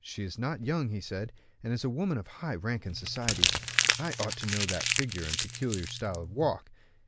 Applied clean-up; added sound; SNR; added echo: none; Crumpling, crinkling; -2 dB; none.